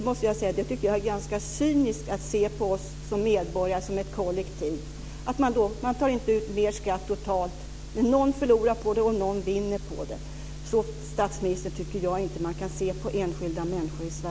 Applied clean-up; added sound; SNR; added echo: none; none; none; none.